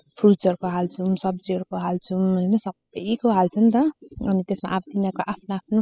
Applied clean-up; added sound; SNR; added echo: classical method spectral subtraction.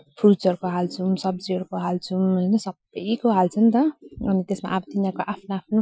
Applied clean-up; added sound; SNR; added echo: classical method Wiener filter.